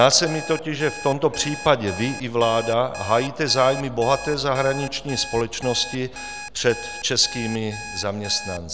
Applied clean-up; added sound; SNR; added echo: none; Alarm; 13 dB; none.